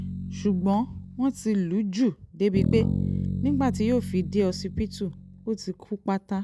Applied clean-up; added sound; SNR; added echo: none; Bass guitar; 5 dB; none.